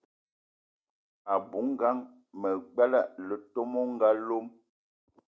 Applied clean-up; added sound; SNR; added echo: none; none; none; none.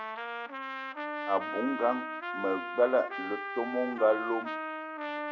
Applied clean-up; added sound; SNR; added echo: none; Trumpet; 5 dB; none.